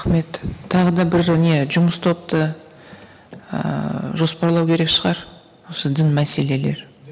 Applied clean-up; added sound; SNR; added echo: none; none; none; none.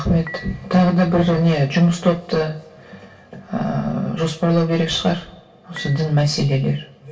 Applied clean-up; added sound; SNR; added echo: none; Dishes, pots, and pans / Chink, clink; 20 dB; reverberation time 0.2 s.